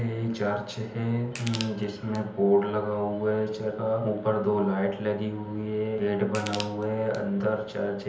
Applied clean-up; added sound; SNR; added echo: none; Crushing; 15 dB; reverberation time 0.7 s.